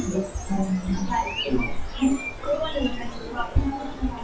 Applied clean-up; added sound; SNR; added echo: classical method WPE with log-MMSE.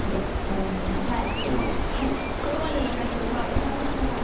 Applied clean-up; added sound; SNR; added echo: none; Bird; -4 dB; reverberation time 0.9 s.